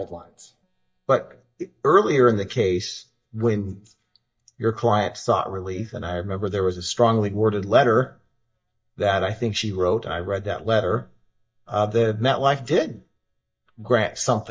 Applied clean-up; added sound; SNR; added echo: neural mask model DeepFilterNet 3.